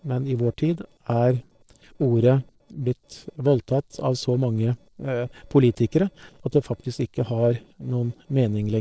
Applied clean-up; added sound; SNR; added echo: neural separator model SepFormer DNS4.